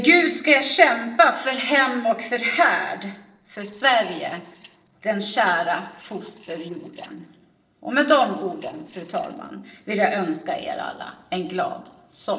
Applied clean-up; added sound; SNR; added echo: neural separator model SepFormer DNS4.